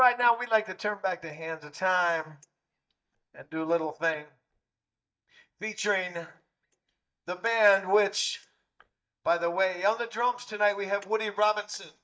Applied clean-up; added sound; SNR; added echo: neural mask model DeepFilterNet 3.